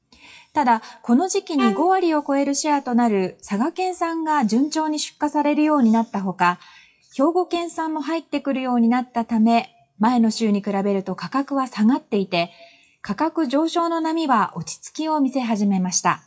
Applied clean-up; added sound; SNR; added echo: classical method WPE with log-MMSE.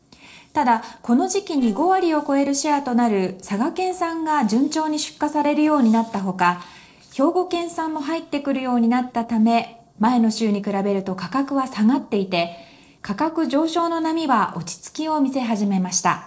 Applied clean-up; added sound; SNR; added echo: neural separator model SepFormer DNS4.